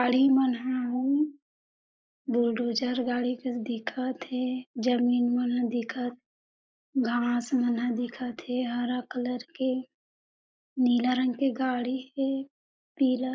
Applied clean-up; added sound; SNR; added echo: neural mask model Resemble Enhance denoiser.